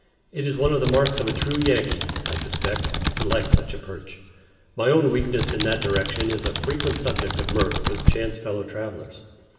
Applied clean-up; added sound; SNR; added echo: none; Computer keyboard; -1 dB; reverberation time 1.3 s.